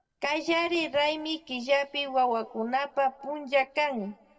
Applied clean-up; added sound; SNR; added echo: neural separator model SepFormer DNS4.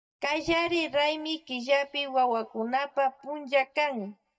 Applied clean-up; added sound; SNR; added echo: neural mask model DeepFilterNet 3.